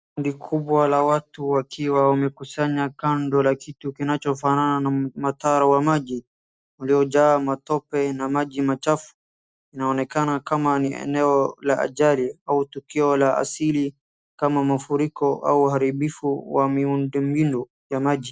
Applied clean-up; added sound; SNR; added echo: none; none; none; none.